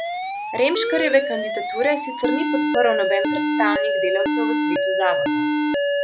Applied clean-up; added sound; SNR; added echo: none; Alarm; -2 dB; none.